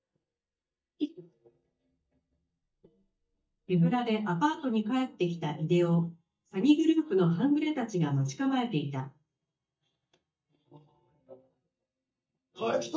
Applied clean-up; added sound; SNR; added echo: neural mask model DeepFilterNet 3.